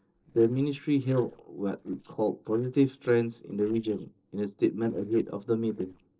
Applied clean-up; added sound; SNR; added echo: neural separator model SepFormer DNS4.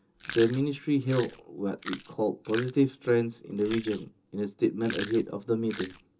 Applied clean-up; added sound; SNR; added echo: none; Chewing, mastication; 15 dB; reverberation time 0.2 s.